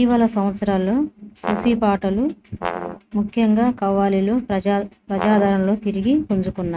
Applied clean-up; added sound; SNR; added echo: neural mask model RNNoise.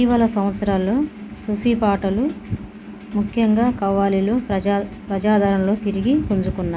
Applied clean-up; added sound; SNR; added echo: none; none; none; none.